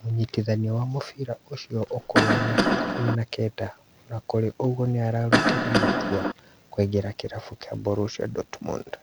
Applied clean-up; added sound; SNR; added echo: none; Cough; -5 dB; none.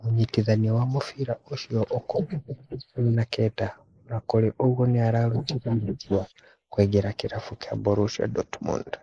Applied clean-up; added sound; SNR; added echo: neural mask model Resemble Enhance denoiser.